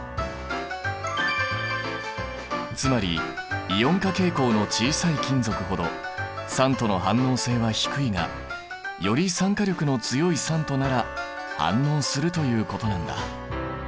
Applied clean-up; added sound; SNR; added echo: none; Bowed string instrument + Wind instrument, woodwind instrument; 15 dB; none.